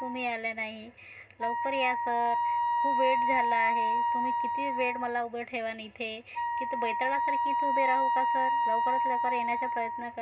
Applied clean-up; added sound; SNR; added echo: none; Wind instrument, woodwind instrument; -4 dB; reverberation time 0.2 s.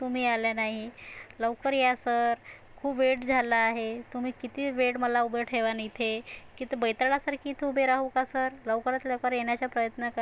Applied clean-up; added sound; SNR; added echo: none; none; none; none.